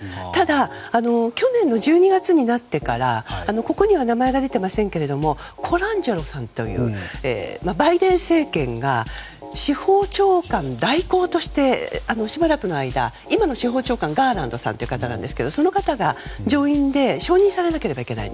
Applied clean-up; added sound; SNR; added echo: none; none; none; none.